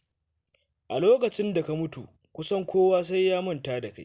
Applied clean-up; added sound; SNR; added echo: none; none; none; none.